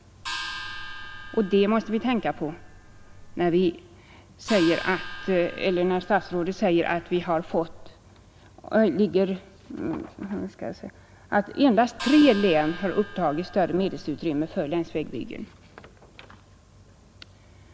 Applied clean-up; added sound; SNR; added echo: none; Gong; 13 dB; none.